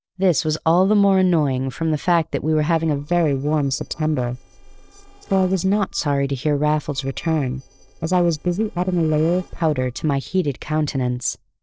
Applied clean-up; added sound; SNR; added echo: neural separator model SepFormer DNS4.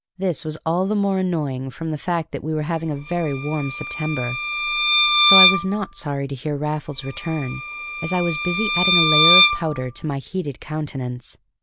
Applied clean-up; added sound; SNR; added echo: none; Bowed string instrument; -4 dB; none.